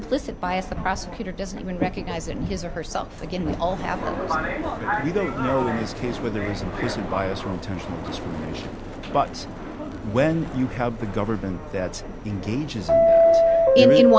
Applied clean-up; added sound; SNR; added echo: none; Subway, metro, underground; -2 dB; none.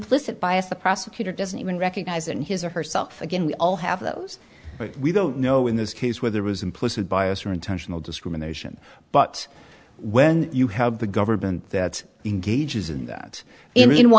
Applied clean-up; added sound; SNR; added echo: none; none; none; none.